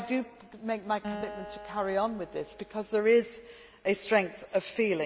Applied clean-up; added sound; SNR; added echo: none; Acoustic guitar; 15 dB; none.